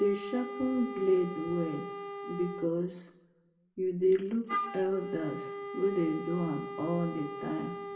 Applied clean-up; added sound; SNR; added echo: none; Wind instrument, woodwind instrument; 8 dB; reverberation time 0.7 s.